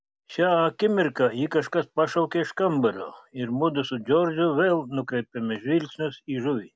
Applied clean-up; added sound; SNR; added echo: none; none; none; none.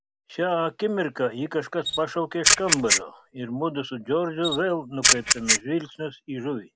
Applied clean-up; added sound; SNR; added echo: none; Camera; -4 dB; none.